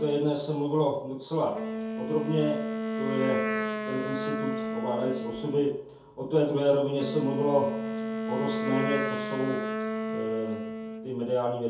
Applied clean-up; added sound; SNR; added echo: none; Wind instrument, woodwind instrument; 4 dB; reverberation time 0.6 s.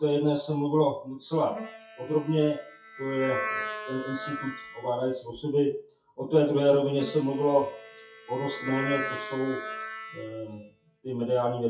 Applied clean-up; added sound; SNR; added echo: classical method WPE with log-MMSE.